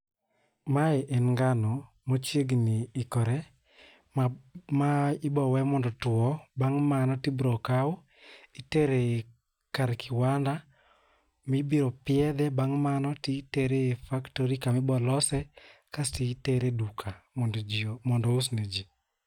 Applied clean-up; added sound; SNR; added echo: none; none; none; none.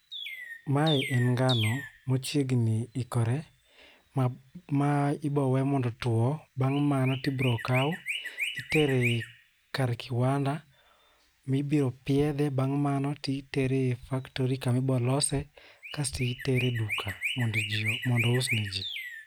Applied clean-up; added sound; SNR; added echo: none; Chirp, tweet; 11 dB; none.